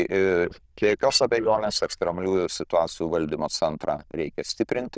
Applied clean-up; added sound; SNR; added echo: neural diffusion model UNIVERSE++.